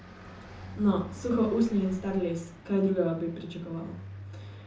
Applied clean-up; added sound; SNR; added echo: none; Car passing by; 15 dB; reverberation time 0.6 s.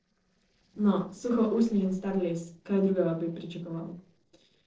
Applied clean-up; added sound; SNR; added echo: neural separator model SepFormer DNS4.